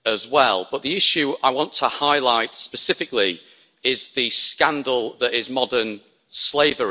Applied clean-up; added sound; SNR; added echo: none; none; none; none.